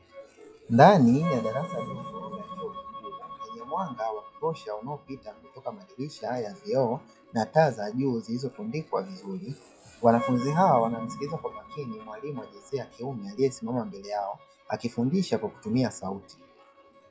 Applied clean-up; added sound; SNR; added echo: classical method log-MMSE.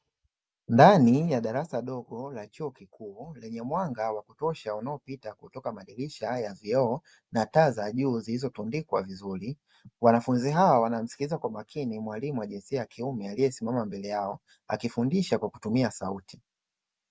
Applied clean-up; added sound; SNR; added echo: none; none; none; none.